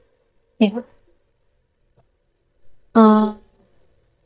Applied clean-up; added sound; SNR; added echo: neural mask model DeepFilterNet 3.